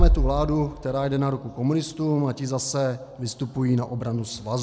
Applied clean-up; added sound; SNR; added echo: none; Bass drum; 2 dB; none.